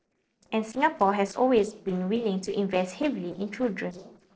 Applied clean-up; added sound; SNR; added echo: neural separator model SepFormer DNS4.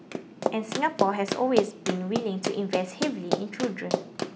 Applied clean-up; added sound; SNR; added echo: none; Run; 2 dB; none.